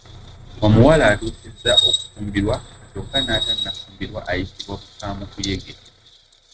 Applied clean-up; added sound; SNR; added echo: neural mask model RNNoise.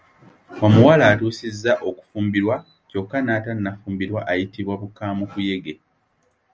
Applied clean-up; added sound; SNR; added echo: none; none; none; none.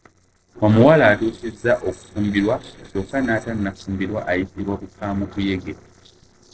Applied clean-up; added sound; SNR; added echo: neural separator model SepFormer DNS4.